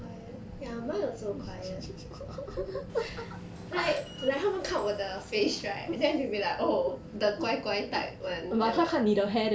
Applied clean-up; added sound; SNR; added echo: none; Subway, metro, underground; 19 dB; none.